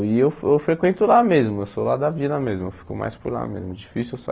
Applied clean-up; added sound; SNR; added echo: none; none; none; none.